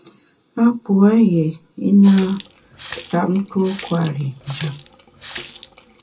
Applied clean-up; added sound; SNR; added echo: none; Water tap, faucet; 13 dB; reverberation time 0.2 s.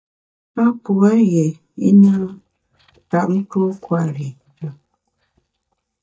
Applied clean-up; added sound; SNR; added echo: neural mask model DeepFilterNet 3.